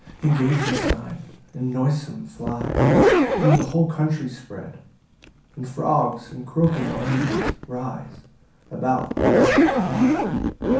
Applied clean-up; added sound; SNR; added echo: none; Zipper (clothing); -2 dB; reverberation time 0.6 s.